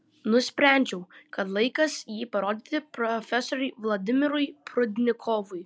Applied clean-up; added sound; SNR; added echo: none; none; none; none.